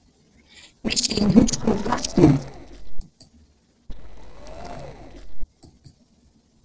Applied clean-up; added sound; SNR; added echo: neural separator model SepFormer DNS4.